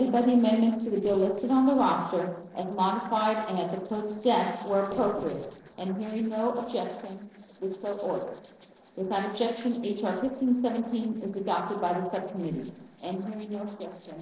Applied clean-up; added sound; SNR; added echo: neural separator model SepFormer DNS4.